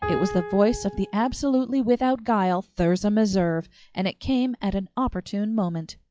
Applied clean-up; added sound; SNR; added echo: classical method log-MMSE.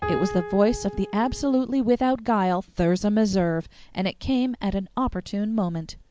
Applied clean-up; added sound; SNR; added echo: none; Piano; 9 dB; none.